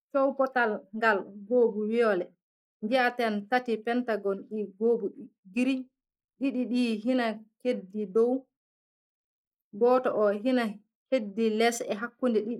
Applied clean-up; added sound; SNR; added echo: neural mask model Resemble Enhance denoiser.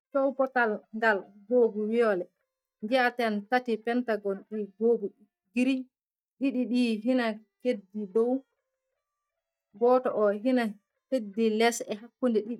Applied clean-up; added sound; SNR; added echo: neural mask model DeepFilterNet 3.